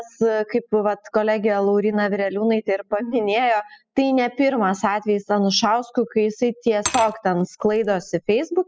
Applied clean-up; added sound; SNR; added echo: classical method spectral subtraction.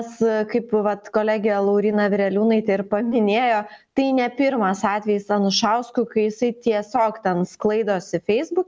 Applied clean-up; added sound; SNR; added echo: none; none; none; none.